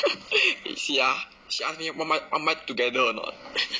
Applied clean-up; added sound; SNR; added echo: none; none; none; none.